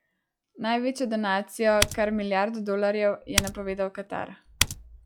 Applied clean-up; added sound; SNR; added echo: classical method log-MMSE.